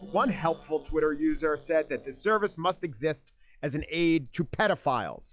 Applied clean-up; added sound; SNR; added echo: classical method log-MMSE.